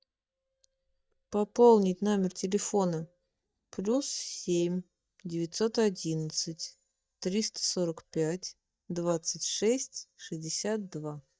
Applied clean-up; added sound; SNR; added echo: neural mask model DeepFilterNet 3.